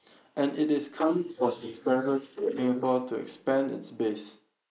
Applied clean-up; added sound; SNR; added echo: neural mask model Resemble Enhance denoiser.